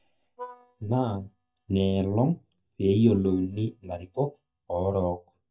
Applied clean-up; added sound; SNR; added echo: neural mask model DeepFilterNet 3.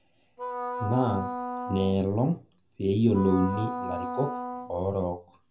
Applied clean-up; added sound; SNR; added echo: none; Wind instrument, woodwind instrument; 7 dB; reverberation time 0.2 s.